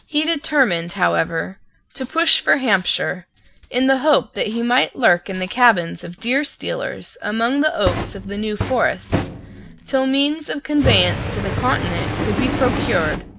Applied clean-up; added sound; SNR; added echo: none; Fire; 7 dB; none.